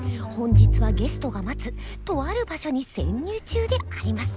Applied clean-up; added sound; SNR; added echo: none; Bowed string instrument; -3 dB; none.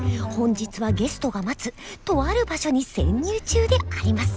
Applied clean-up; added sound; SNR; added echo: none; none; none; none.